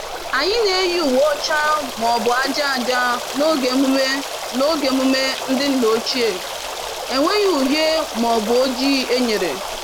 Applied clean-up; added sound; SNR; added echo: none; Stream; 8 dB; none.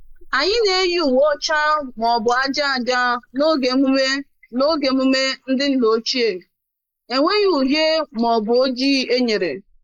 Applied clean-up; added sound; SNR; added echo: neural mask model Resemble Enhance denoiser.